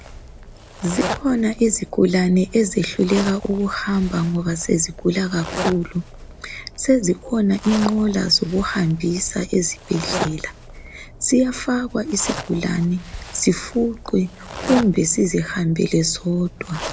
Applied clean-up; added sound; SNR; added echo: none; Zipper (clothing); 12 dB; none.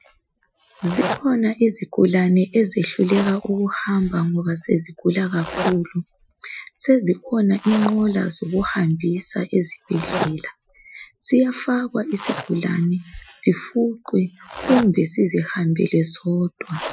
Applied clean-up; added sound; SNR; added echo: classical method Wiener filter.